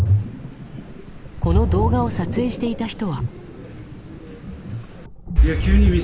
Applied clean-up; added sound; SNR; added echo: none; Ocean; -4 dB; none.